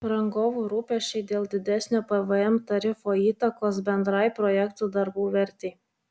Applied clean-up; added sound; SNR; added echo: none; none; none; none.